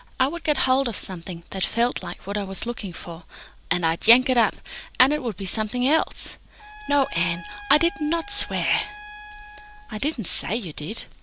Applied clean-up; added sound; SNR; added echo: none; Trumpet; 17 dB; none.